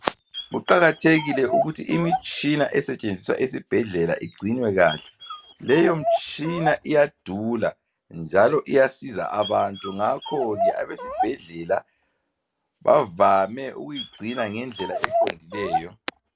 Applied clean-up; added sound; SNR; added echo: none; Dog; 8 dB; none.